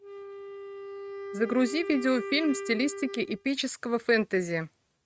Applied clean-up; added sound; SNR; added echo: neural mask model RNNoise.